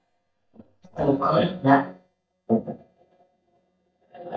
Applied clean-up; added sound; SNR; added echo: neural mask model DeepFilterNet 3.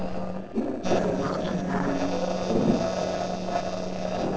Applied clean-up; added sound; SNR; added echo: neural separator model SepFormer DNS4.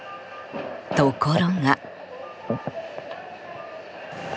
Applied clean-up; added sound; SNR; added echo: none; none; none; none.